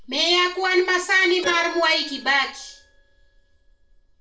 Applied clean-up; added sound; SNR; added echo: neural separator model SepFormer DNS4.